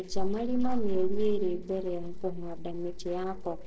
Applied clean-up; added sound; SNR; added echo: neural separator model SepFormer DNS4.